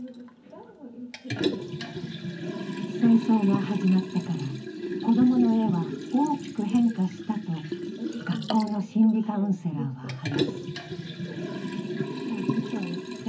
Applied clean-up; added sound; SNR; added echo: none; Liquid; 6 dB; reverberation time 0.4 s.